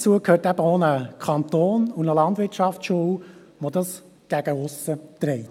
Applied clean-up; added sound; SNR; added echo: none; none; none; none.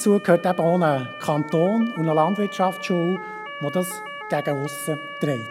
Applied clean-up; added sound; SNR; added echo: none; Motor vehicle (road) / Siren; 13 dB; none.